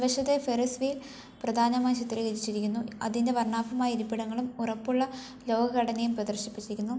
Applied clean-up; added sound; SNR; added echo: none; none; none; none.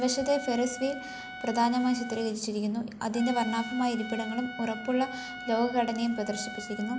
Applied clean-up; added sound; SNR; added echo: none; Trumpet; 12 dB; none.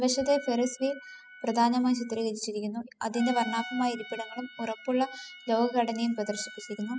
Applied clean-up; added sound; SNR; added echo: classical method spectral subtraction.